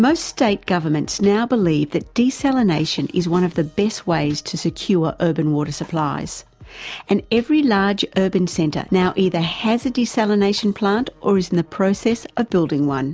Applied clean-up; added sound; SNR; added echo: none; none; none; none.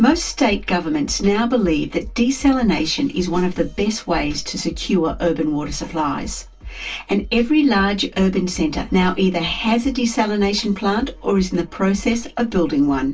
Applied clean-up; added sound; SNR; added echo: none; none; none; reverberation time 0.1 s.